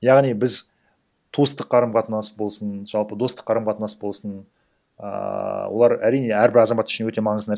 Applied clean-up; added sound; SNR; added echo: none; none; none; none.